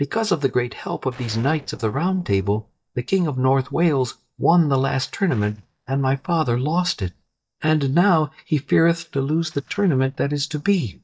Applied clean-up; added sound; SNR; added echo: neural mask model DeepFilterNet 3.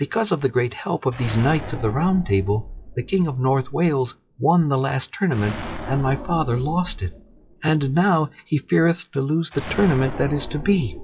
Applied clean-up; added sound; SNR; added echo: classical method WPE with log-MMSE.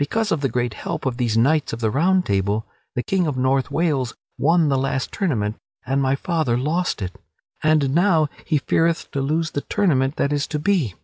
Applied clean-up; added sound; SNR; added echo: none; none; none; none.